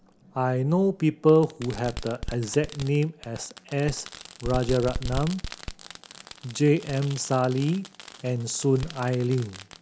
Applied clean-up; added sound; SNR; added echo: none; Fireworks; 12 dB; none.